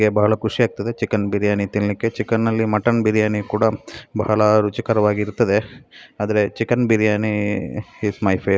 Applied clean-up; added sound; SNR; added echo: none; none; none; none.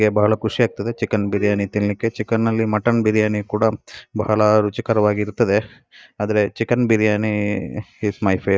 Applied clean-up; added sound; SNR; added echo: neural mask model DeepFilterNet 3.